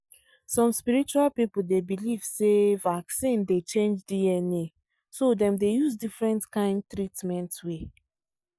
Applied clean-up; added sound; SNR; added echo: none; none; none; none.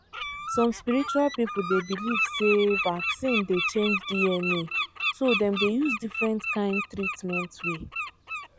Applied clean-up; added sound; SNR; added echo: none; Bird; 4 dB; none.